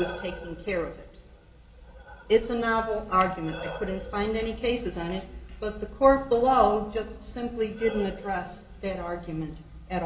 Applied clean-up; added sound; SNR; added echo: none; Breathing; 18 dB; reverberation time 1.8 s.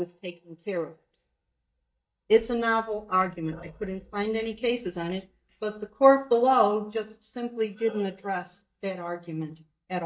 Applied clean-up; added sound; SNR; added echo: neural mask model DeepFilterNet 3.